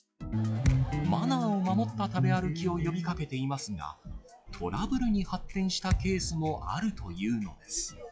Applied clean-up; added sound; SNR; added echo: classical method log-MMSE.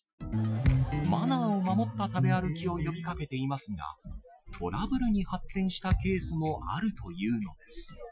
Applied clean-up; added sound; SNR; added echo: classical method Wiener filter.